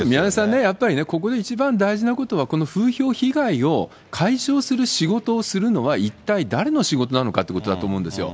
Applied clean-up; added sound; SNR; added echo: none; none; none; none.